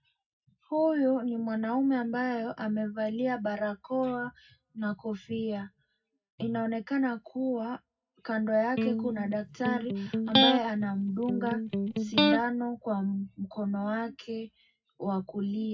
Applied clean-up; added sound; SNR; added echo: none; Electric guitar; -3 dB; reverberation time 0.4 s.